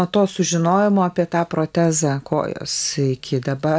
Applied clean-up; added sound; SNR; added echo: none; none; none; none.